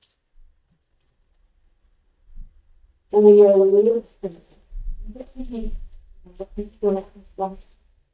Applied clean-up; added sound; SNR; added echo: neural mask model DeepFilterNet 3.